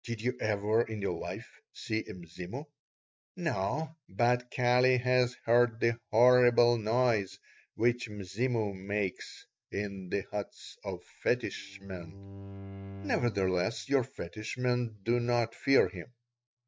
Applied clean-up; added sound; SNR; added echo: neural mask model DeepFilterNet 3.